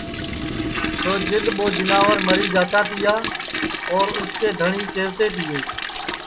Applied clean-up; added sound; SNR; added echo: none; Toilet flush; 2 dB; none.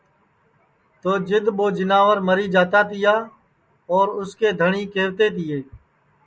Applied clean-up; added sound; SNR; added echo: none; none; none; none.